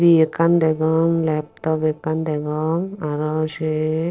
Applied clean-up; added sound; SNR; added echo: neural separator model SepFormer DNS4.